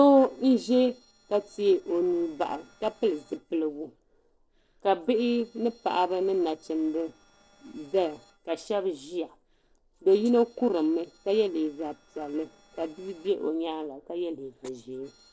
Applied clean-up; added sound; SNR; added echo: neural separator model SepFormer DNS4.